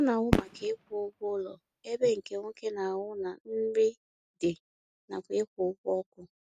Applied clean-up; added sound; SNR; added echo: neural mask model RNNoise.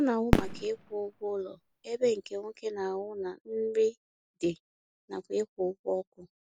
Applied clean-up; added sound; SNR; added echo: none; Fireworks; 0 dB; none.